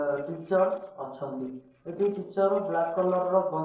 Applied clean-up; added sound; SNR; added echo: neural separator model SepFormer DNS4.